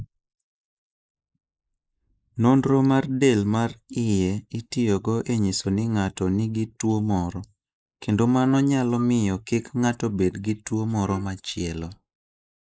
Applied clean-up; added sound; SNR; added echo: neural mask model Resemble Enhance denoiser.